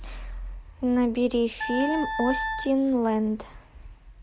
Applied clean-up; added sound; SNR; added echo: none; Wind instrument, woodwind instrument; 6 dB; none.